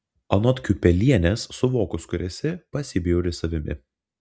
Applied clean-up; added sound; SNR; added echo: none; none; none; none.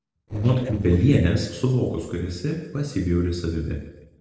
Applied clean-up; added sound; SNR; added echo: neural separator model SepFormer DNS4.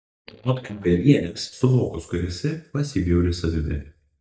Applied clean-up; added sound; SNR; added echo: neural mask model DeepFilterNet 3.